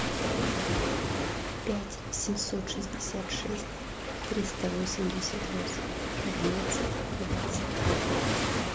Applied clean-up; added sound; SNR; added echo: none; Waves, surf; -4 dB; none.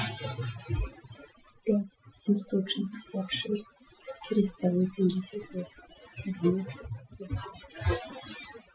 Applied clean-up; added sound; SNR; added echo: classical method Wiener filter.